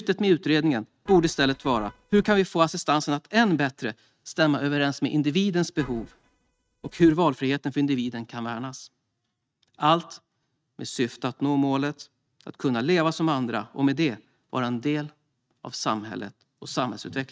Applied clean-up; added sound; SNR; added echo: neural mask model RNNoise.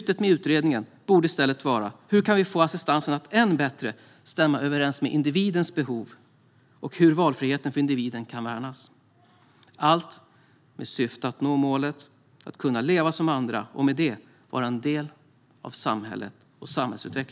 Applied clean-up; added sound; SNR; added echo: none; none; none; none.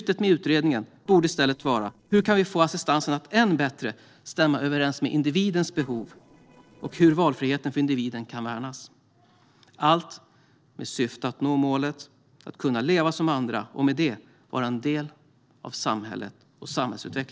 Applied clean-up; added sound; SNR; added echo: neural separator model SepFormer DNS4.